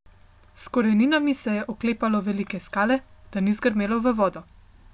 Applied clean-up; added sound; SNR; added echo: none; none; none; none.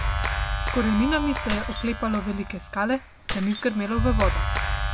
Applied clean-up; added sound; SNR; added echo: none; Keys jangling + Clapping; 1 dB; none.